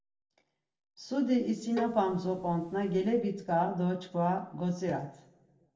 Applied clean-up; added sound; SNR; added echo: none; Bowed string instrument; 10 dB; reverberation time 0.6 s.